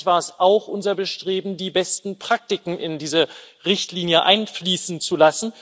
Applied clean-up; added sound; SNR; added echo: none; none; none; none.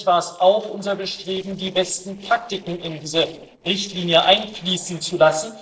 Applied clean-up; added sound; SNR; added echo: neural separator model SepFormer DNS4.